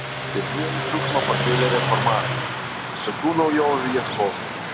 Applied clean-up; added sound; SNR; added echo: none; Car passing by; 1 dB; none.